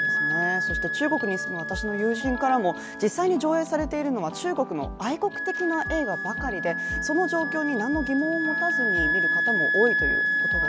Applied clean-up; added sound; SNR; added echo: none; Wind instrument, woodwind instrument; 1 dB; none.